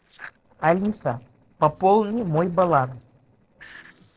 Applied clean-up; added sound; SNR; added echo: neural separator model SepFormer DNS4.